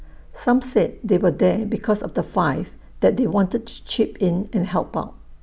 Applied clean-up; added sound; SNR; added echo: none; none; none; none.